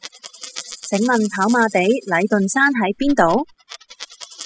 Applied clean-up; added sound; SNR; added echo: classical method spectral subtraction.